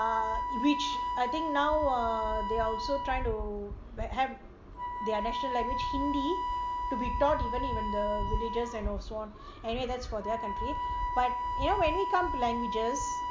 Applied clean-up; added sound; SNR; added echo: none; Wind instrument, woodwind instrument; 3 dB; none.